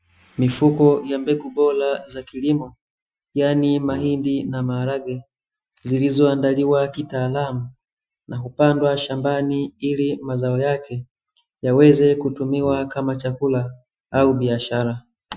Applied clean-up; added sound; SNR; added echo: classical method Wiener filter.